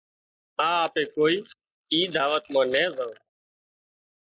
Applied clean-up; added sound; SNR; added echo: neural mask model Resemble Enhance denoiser.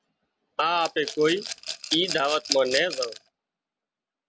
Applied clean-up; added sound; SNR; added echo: none; Rattle / Glass; 7 dB; none.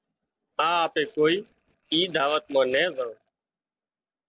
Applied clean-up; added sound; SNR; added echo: neural separator model SepFormer DNS4.